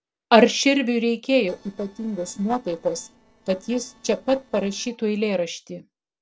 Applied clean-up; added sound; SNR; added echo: neural separator model SepFormer DNS4.